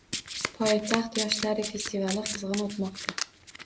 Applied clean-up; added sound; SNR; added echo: none; Domestic sounds, home sounds; 5 dB; none.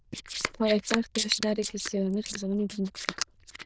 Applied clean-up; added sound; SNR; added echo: neural diffusion model UNIVERSE++.